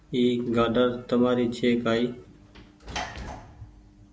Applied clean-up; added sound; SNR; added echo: none; Sliding door / Slam; 16 dB; none.